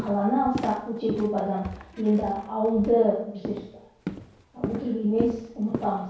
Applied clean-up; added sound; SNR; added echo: none; Walk, footsteps; 10 dB; reverberation time 0.6 s.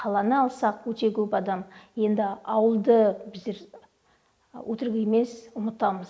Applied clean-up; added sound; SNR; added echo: none; none; none; none.